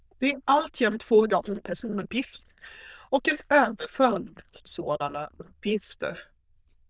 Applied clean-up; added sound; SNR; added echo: neural diffusion model UNIVERSE++.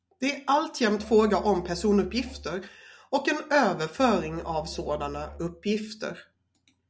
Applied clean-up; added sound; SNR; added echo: none; Musical instrument; 17 dB; none.